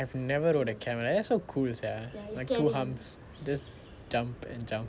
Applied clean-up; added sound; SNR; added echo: none; none; none; none.